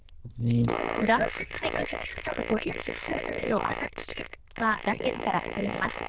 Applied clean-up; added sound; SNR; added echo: neural diffusion model UNIVERSE++.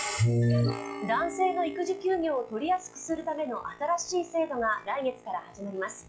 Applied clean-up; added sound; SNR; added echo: classical method log-MMSE.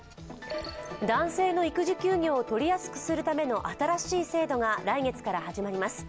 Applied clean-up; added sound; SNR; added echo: none; none; none; none.